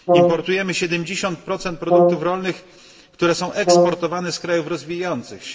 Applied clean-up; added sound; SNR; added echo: none; Brass instrument; -2 dB; reverberation time 1.1 s.